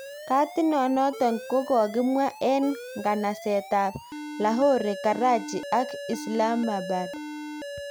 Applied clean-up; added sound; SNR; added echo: none; Alarm; 12 dB; none.